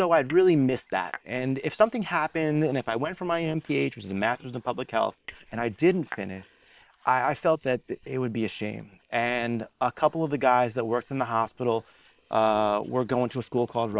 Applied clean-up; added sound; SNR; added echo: neural separator model SepFormer WHAM!.